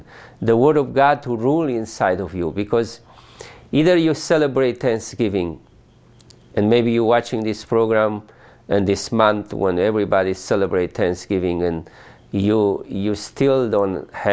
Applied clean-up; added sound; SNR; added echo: none; none; none; none.